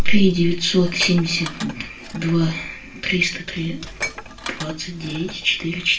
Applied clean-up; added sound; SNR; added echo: none; Dishes, pots, and pans; 16 dB; reverberation time 0.3 s.